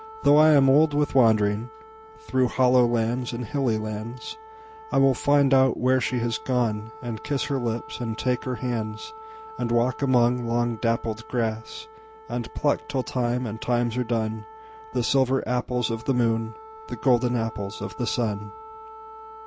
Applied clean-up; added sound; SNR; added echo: none; Wind instrument, woodwind instrument; 18 dB; none.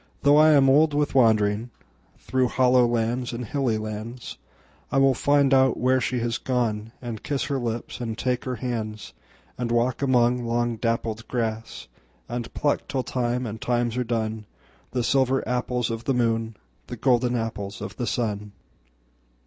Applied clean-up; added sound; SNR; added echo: none; none; none; none.